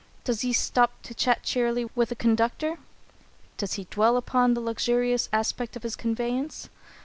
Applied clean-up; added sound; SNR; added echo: none; none; none; none.